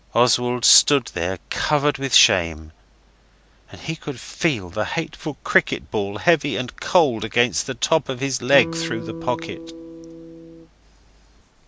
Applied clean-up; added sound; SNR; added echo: none; Electric guitar; 10 dB; none.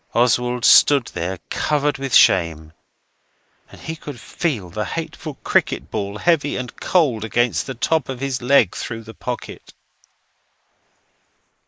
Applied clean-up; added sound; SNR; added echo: neural mask model Resemble Enhance denoiser.